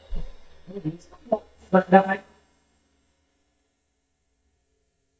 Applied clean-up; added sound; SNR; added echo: neural mask model DeepFilterNet 3.